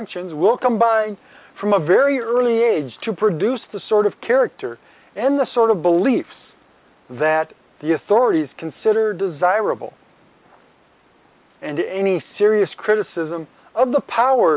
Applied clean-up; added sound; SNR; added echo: none; none; none; none.